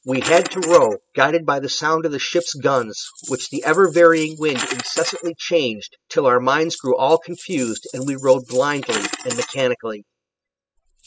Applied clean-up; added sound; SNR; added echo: classical method spectral subtraction.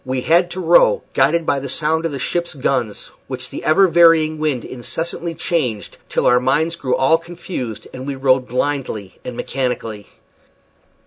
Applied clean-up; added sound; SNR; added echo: none; none; none; none.